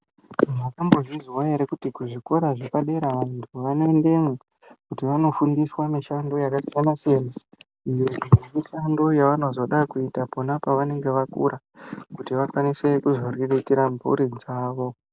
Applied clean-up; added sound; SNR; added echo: none; none; none; none.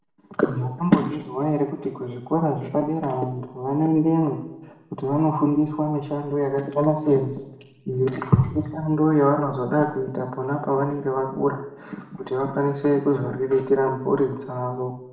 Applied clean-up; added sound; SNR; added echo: none; none; none; reverberation time 0.8 s.